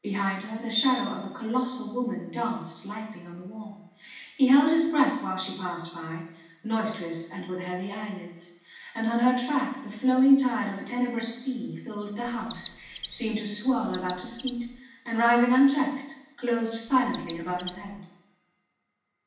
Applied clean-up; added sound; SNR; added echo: none; Chirp, tweet; 7 dB; reverberation time 0.9 s.